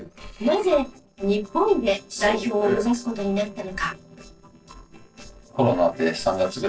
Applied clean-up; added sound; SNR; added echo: neural separator model SepFormer DNS4.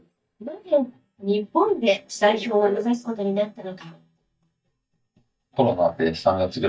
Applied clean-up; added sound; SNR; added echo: neural mask model DeepFilterNet 3.